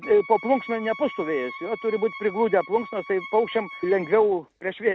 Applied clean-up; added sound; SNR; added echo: none; Wind instrument, woodwind instrument; 16 dB; none.